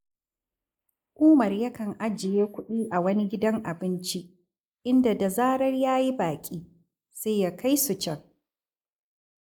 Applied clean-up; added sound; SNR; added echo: neural mask model Resemble Enhance denoiser.